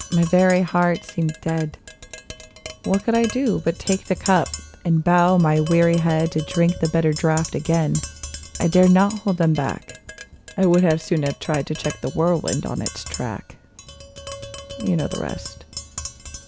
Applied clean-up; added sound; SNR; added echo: none; Tap; 15 dB; none.